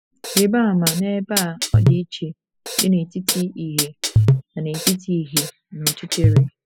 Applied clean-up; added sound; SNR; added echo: classical method spectral subtraction.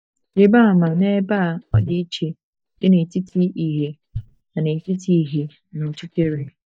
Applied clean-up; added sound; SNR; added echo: neural mask model DeepFilterNet 3.